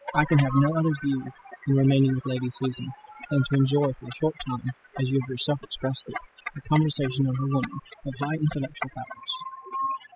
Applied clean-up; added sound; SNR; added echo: classical method spectral subtraction.